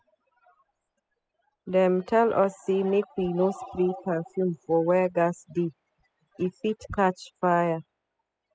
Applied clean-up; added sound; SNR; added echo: classical method spectral subtraction.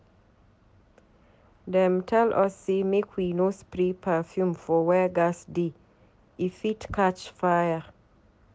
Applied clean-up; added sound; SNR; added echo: none; none; none; none.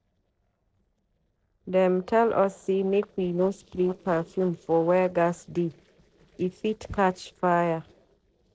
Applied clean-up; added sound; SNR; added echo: neural separator model SepFormer DNS4.